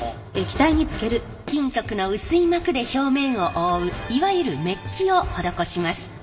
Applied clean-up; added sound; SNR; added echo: none; none; none; reverberation time 2.8 s.